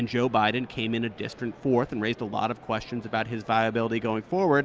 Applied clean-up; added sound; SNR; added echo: none; none; none; none.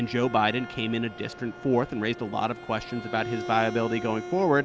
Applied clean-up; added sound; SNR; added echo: none; Bowed string instrument; 12 dB; none.